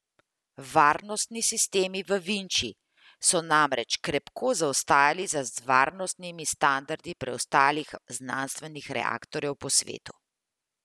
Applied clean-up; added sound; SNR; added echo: none; none; none; none.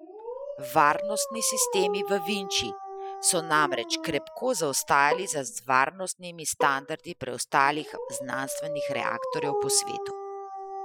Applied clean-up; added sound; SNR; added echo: classical method Wiener filter.